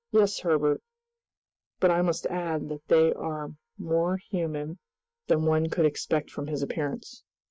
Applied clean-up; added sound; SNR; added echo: neural mask model DeepFilterNet 3.